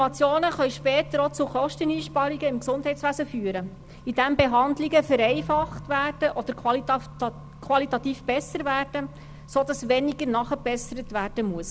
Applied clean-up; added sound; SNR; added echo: none; Accelerating, revving, vroom; 17 dB; none.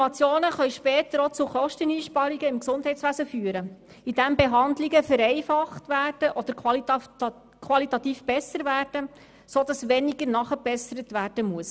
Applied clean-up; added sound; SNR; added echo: none; none; none; none.